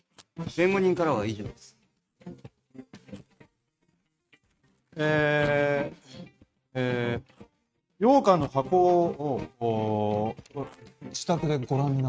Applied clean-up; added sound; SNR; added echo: neural mask model RNNoise.